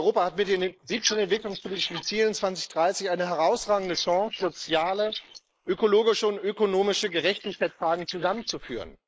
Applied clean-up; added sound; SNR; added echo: neural mask model Resemble Enhance denoiser.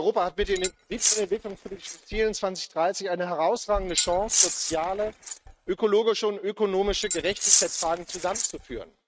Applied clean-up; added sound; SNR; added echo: neural mask model RNNoise.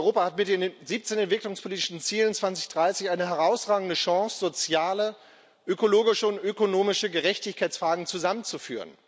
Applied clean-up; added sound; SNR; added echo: none; none; none; none.